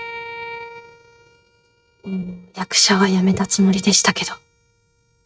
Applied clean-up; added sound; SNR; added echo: neural mask model RNNoise.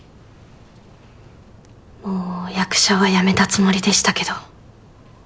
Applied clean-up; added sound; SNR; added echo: none; none; none; none.